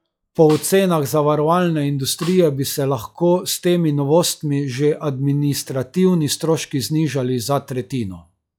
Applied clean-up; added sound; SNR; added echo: classical method log-MMSE.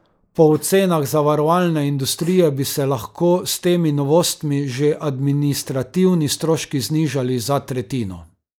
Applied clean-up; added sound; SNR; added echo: neural mask model Resemble Enhance denoiser.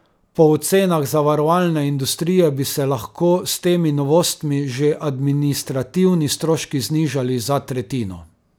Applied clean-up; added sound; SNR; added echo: none; none; none; none.